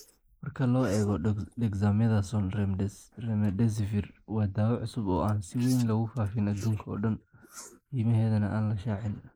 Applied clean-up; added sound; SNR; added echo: neural mask model Resemble Enhance denoiser.